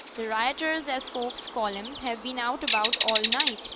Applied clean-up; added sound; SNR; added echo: none; Bird; 1 dB; none.